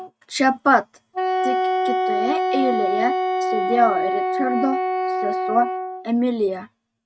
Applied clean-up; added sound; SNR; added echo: neural mask model RNNoise.